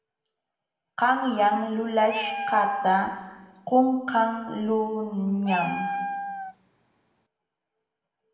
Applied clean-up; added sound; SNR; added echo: none; Meow; 8 dB; reverberation time 1.3 s.